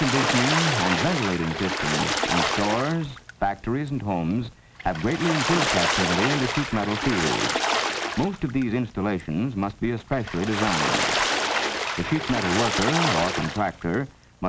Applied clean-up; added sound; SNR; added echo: none; Water / Splash, splatter; 1 dB; none.